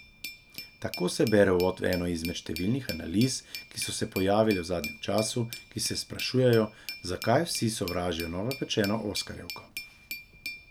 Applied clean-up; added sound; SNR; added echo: none; Glass; 14 dB; none.